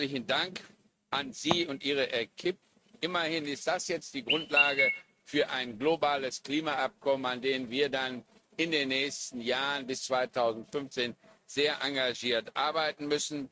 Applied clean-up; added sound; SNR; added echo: neural mask model RNNoise.